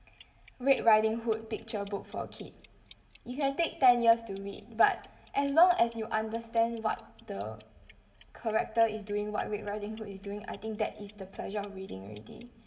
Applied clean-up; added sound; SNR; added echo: none; Clock; 18 dB; reverberation time 1.0 s.